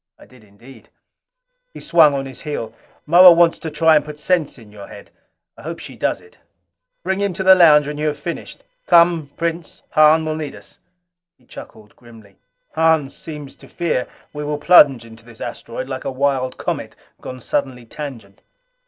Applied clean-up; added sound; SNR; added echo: neural separator model SepFormer DNS4.